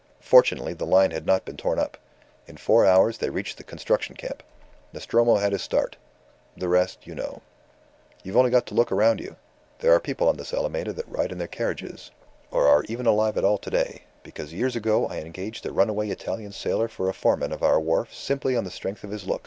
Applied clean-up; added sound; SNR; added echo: none; none; none; none.